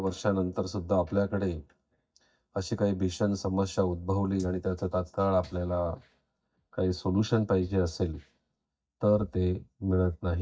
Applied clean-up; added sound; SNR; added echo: neural mask model DeepFilterNet 3.